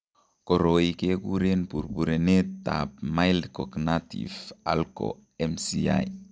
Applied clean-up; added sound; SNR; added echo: none; none; none; none.